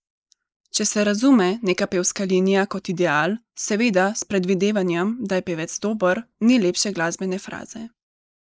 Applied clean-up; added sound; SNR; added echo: neural mask model Resemble Enhance denoiser.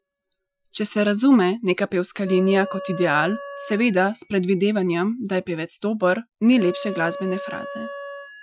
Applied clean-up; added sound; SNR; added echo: classical method Wiener filter.